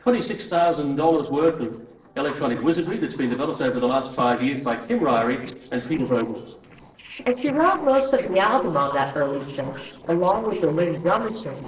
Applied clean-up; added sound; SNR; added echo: neural separator model SepFormer DNS4.